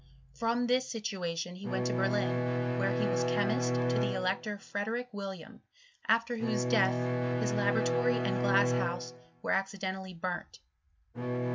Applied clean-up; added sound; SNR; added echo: none; Bowed string instrument; -1 dB; none.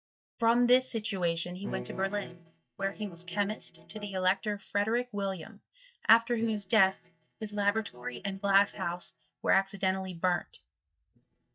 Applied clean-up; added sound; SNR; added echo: neural mask model DeepFilterNet 3.